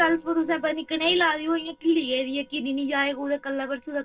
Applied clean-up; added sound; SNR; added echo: neural separator model SepFormer DNS4.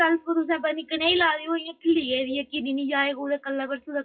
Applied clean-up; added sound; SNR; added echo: classical method WPE with log-MMSE.